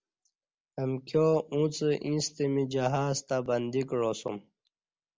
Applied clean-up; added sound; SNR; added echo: none; none; none; none.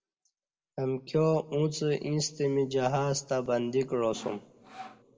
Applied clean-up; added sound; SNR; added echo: none; Sawing; 17 dB; reverberation time 1.3 s.